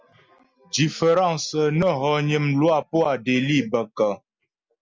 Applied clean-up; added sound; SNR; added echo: none; none; none; none.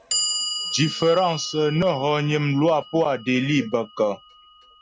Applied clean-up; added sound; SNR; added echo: none; Clock; 9 dB; none.